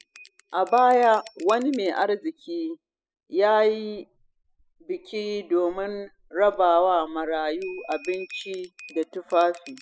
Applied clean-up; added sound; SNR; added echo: classical method spectral subtraction.